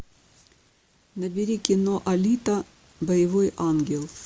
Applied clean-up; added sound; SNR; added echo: none; none; none; none.